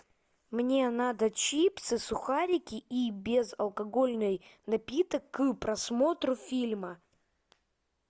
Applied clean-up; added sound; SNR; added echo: none; none; none; none.